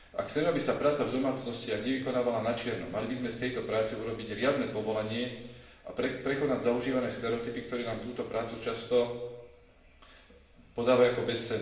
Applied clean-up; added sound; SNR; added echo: none; none; none; reverberation time 1.0 s.